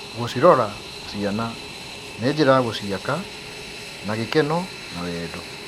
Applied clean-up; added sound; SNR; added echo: none; Fixed-wing aircraft, airplane; 12 dB; none.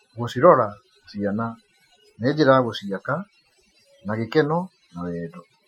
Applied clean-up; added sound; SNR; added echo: classical method Wiener filter.